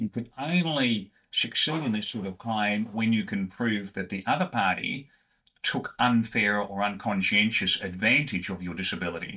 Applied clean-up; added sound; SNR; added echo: neural mask model DeepFilterNet 3.